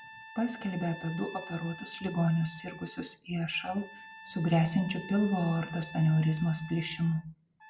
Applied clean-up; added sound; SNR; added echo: none; Trumpet; 17 dB; none.